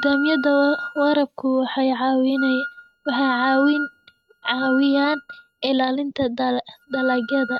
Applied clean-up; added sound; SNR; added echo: neural mask model RNNoise.